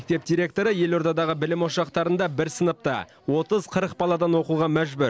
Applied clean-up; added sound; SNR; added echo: none; none; none; none.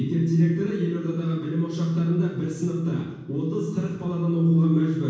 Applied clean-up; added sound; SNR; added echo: none; none; none; reverberation time 1.2 s.